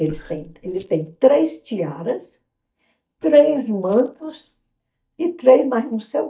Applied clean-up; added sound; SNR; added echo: neural mask model DeepFilterNet 3.